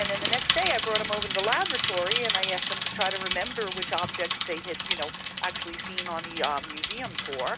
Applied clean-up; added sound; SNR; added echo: none; Bicycle; -3 dB; none.